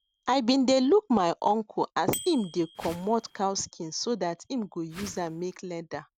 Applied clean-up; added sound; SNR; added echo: none; Whoosh, swoosh, swish + Bicycle bell; 19 dB; none.